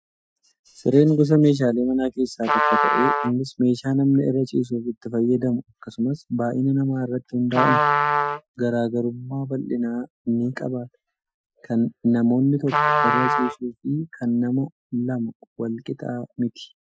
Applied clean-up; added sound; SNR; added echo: classical method Wiener filter.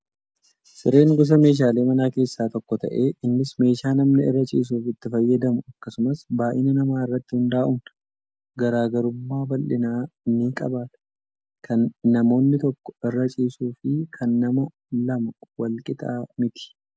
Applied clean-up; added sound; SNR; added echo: none; none; none; none.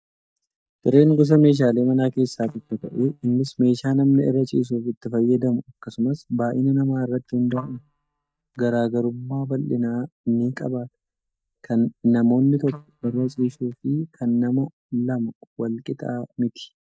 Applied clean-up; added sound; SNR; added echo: neural mask model DeepFilterNet 3.